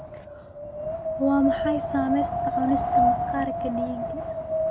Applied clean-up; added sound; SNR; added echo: none; Wind; -2 dB; none.